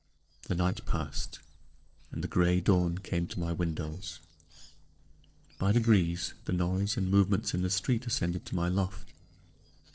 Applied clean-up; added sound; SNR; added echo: neural separator model SepFormer DNS4.